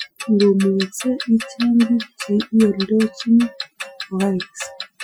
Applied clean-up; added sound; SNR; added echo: classical method Wiener filter.